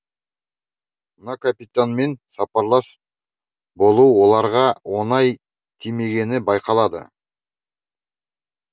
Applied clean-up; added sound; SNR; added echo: none; none; none; none.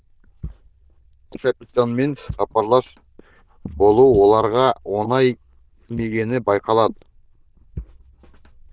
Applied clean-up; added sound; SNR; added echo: neural diffusion model UNIVERSE++.